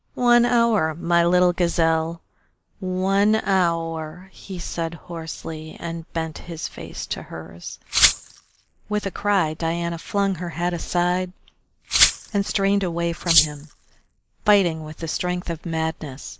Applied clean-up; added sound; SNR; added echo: neural mask model Resemble Enhance denoiser.